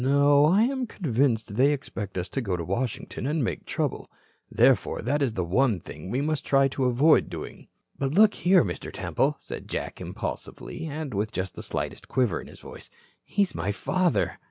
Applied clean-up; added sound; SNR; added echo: none; none; none; none.